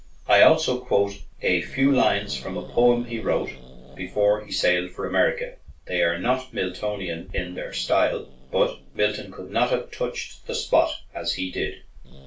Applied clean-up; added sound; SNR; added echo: none; Growling; 16 dB; reverberation time 0.2 s.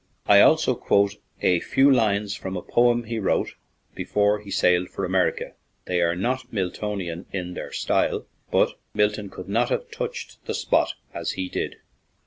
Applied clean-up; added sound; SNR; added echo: none; none; none; none.